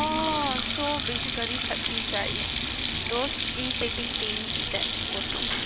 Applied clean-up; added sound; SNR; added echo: none; Sink (filling or washing); -4 dB; none.